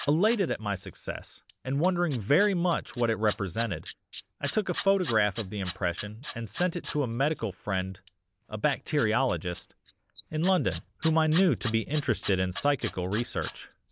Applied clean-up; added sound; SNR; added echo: neural mask model Resemble Enhance denoiser.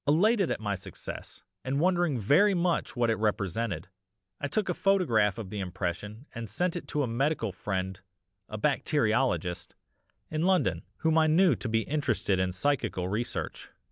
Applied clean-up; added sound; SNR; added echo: none; none; none; none.